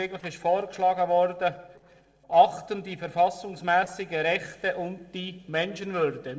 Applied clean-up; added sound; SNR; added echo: neural separator model SepFormer DNS4.